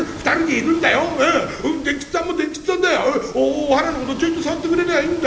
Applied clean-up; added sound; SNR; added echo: none; Waves, surf; 17 dB; reverberation time 0.8 s.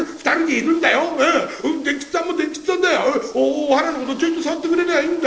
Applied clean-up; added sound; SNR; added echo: neural separator model SepFormer DNS4.